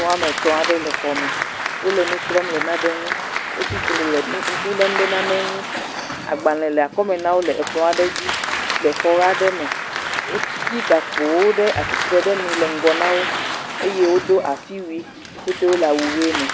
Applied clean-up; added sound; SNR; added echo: none; Applause; 4 dB; none.